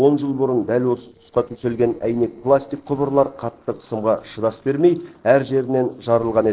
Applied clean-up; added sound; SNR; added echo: neural separator model SepFormer DNS4.